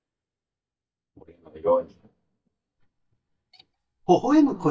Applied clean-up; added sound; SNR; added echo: neural mask model DeepFilterNet 3.